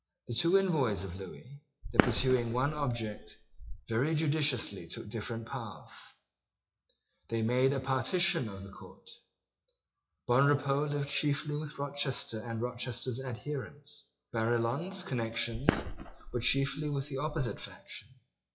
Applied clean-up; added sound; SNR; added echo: classical method WPE with log-MMSE.